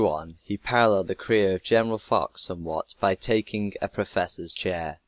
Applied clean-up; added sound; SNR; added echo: none; none; none; none.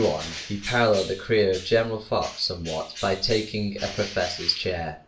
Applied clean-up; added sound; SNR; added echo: none; Bird; 14 dB; reverberation time 0.3 s.